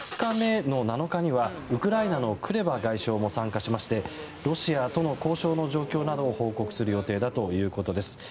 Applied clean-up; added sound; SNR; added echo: none; Engine starting; 17 dB; none.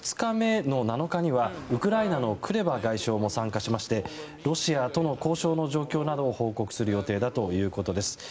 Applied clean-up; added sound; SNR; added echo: none; none; none; none.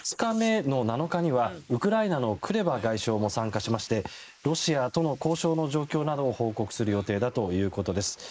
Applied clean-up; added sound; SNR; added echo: neural mask model Resemble Enhance denoiser.